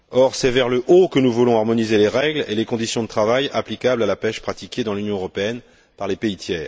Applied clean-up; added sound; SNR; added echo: none; none; none; none.